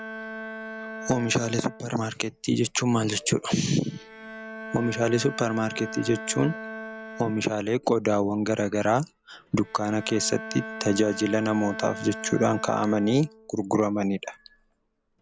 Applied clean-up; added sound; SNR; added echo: none; Bowed string instrument; 13 dB; none.